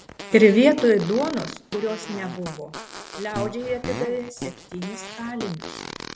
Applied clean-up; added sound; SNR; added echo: none; Fart; 12 dB; none.